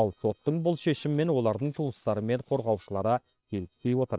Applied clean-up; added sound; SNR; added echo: neural separator model SepFormer WHAM!.